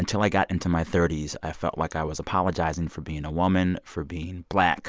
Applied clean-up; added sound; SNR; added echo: none; none; none; none.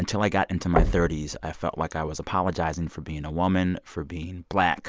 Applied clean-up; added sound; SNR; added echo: none; Knock; 4 dB; none.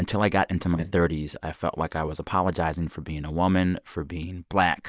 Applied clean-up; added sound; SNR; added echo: neural mask model DeepFilterNet 3.